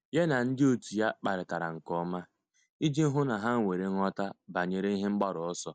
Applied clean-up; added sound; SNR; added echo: none; none; none; none.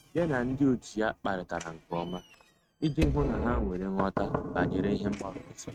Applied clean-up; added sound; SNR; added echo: neural mask model RNNoise.